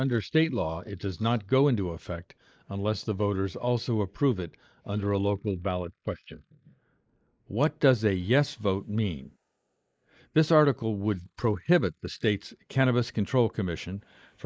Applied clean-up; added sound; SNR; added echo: neural mask model Resemble Enhance denoiser.